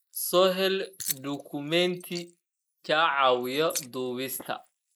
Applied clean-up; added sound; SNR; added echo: neural mask model Resemble Enhance denoiser.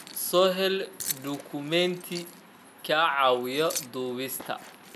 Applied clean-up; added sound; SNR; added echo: none; Keys jangling; 14 dB; none.